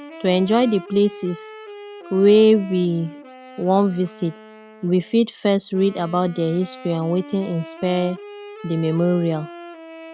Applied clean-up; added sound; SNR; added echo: none; Wind instrument, woodwind instrument; 18 dB; none.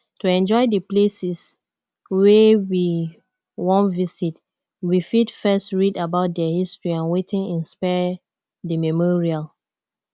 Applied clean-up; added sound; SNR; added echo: none; none; none; none.